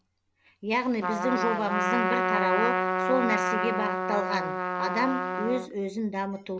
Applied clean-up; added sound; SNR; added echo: none; Trumpet; -1 dB; none.